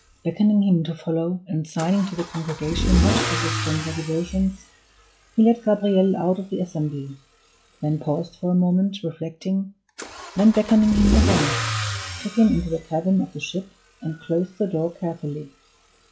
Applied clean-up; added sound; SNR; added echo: classical method log-MMSE.